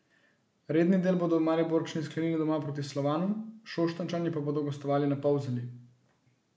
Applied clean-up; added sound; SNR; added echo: none; none; none; none.